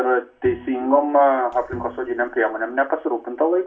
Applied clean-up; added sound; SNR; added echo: none; Bowed string instrument; 19 dB; reverberation time 0.2 s.